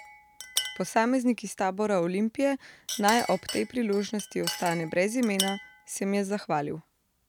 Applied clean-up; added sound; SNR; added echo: none; Chink, clink; 11 dB; none.